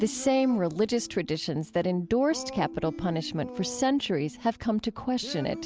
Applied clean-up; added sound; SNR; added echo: none; none; none; none.